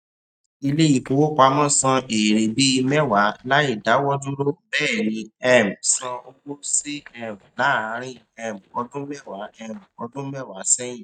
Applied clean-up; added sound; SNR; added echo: neural mask model DeepFilterNet 3.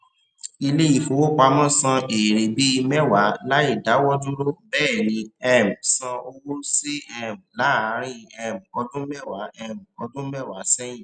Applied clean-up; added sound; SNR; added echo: none; none; none; none.